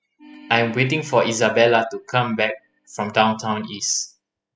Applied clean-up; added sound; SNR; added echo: classical method spectral subtraction.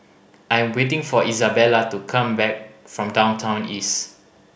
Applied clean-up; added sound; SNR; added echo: none; none; none; none.